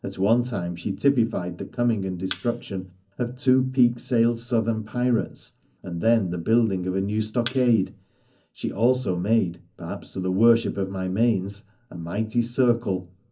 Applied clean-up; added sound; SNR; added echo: none; Thump, thud; 16 dB; reverberation time 0.4 s.